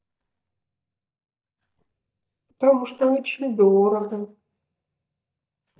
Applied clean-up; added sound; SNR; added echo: neural mask model DeepFilterNet 3.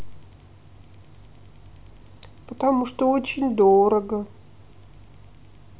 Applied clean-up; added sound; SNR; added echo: none; none; none; none.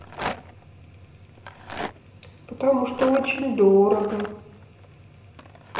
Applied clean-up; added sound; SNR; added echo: none; Rattle; 12 dB; reverberation time 0.9 s.